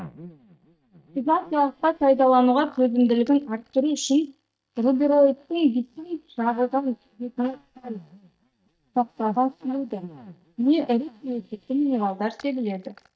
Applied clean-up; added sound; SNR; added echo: neural mask model DeepFilterNet 3.